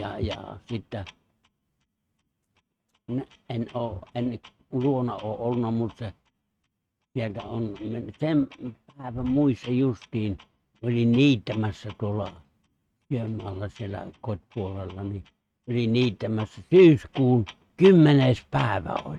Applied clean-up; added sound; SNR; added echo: neural mask model RNNoise.